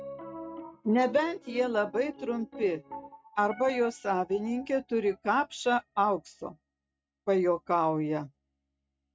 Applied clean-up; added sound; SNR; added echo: neural mask model RNNoise.